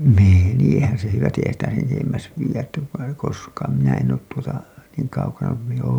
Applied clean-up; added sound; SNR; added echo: none; none; none; none.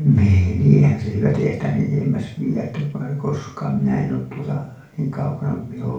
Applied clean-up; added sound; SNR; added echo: none; none; none; reverberation time 0.4 s.